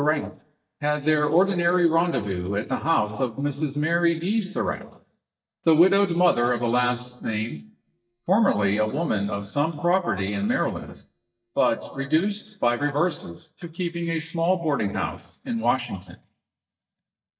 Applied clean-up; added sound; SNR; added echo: neural mask model DeepFilterNet 3.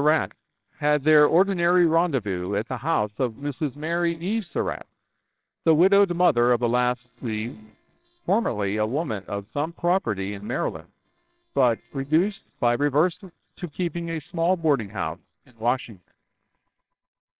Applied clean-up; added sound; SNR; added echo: neural separator model SepFormer WHAMR!.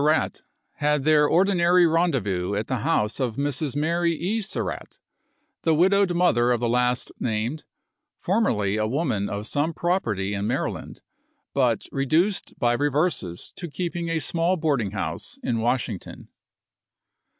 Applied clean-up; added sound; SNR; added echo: none; none; none; none.